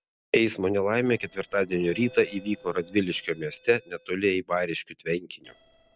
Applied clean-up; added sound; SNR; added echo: neural separator model SepFormer DNS4.